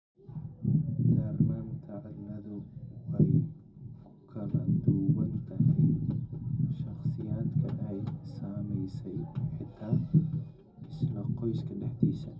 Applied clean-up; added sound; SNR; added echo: none; none; none; reverberation time 0.4 s.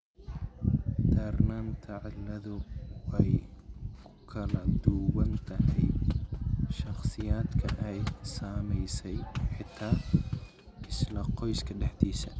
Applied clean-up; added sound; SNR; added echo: none; none; none; none.